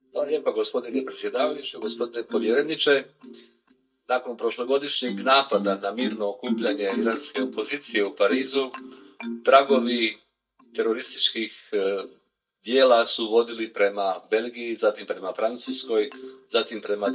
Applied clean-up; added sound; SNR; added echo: neural mask model DeepFilterNet 3.